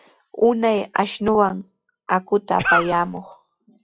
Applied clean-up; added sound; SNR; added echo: classical method log-MMSE.